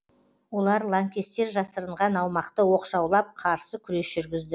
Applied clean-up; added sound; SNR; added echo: none; none; none; none.